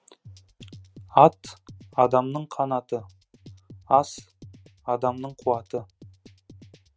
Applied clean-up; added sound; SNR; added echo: neural mask model RNNoise.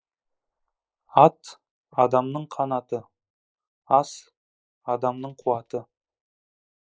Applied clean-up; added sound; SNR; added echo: neural mask model Resemble Enhance denoiser.